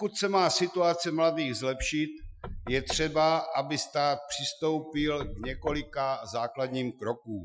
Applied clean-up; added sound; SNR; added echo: classical method Wiener filter.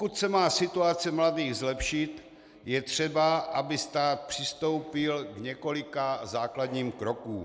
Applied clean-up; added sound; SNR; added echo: none; none; none; none.